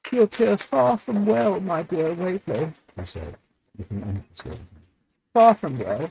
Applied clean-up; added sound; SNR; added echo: neural mask model RNNoise.